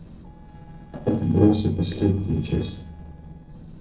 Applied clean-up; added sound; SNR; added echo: neural separator model SepFormer DNS4.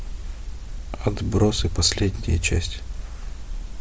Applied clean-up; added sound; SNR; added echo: none; none; none; none.